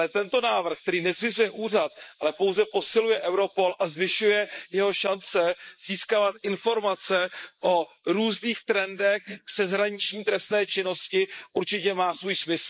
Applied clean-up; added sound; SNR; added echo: neural mask model Resemble Enhance denoiser.